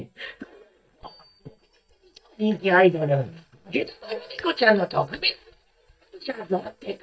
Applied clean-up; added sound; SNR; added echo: neural mask model DeepFilterNet 3.